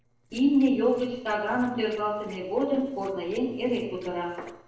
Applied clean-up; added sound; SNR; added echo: neural separator model SepFormer DNS4.